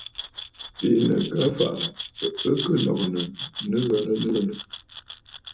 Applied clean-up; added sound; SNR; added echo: none; Glass; 6 dB; reverberation time 0.2 s.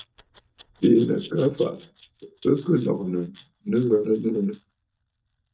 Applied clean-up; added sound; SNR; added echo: neural mask model DeepFilterNet 3.